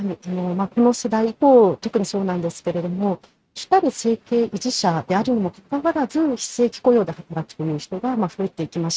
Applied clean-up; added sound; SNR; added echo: neural mask model RNNoise.